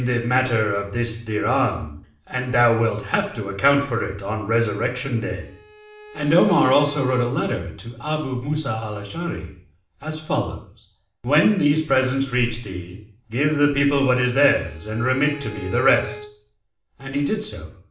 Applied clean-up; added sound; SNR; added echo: none; Bowed string instrument; 17 dB; reverberation time 0.5 s.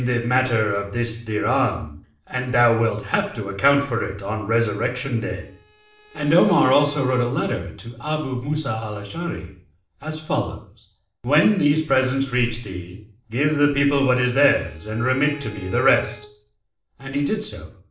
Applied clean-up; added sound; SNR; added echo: neural separator model SepFormer DNS4.